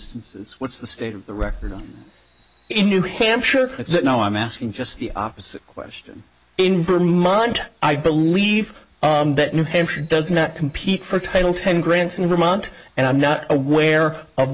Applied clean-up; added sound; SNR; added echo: none; Cricket; 10 dB; none.